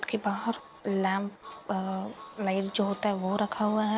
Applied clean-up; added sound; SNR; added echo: none; Harmonica; 19 dB; none.